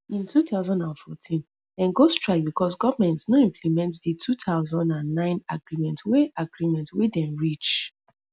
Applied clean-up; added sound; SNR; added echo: none; none; none; none.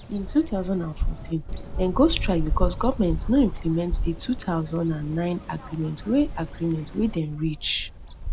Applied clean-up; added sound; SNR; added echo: none; Bird vocalization, bird call, bird song; 4 dB; none.